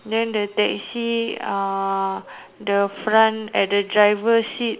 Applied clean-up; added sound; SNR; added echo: none; none; none; none.